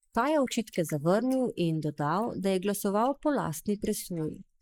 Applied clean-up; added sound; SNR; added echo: neural mask model Resemble Enhance denoiser.